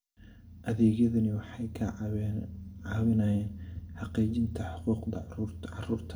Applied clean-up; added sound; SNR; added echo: none; none; none; reverberation time 0.4 s.